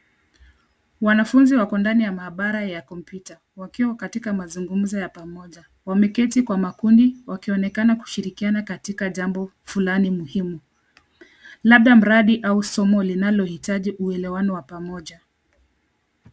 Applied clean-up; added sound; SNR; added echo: none; none; none; none.